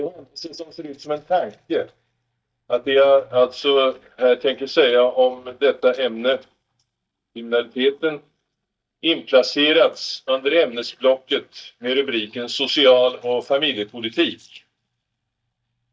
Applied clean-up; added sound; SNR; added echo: neural mask model DeepFilterNet 3.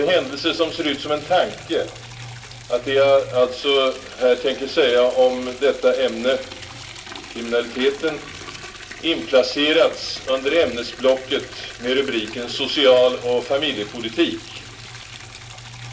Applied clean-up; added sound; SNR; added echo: none; Liquid; 16 dB; reverberation time 0.2 s.